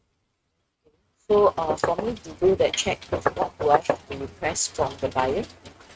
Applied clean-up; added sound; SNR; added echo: neural mask model RNNoise.